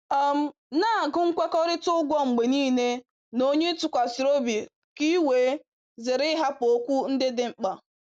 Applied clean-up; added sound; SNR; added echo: none; none; none; none.